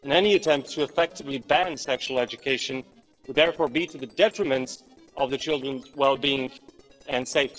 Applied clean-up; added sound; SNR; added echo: neural separator model SepFormer DNS4.